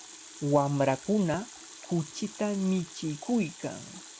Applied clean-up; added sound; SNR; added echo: none; Water tap, faucet; 16 dB; none.